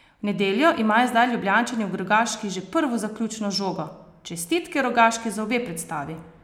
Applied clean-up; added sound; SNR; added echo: none; none; none; none.